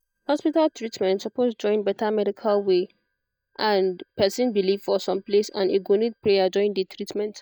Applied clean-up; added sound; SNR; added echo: neural mask model DeepFilterNet 3.